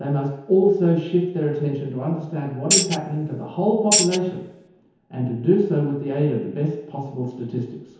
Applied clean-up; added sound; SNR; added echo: none; Tambourine; -1 dB; reverberation time 1.0 s.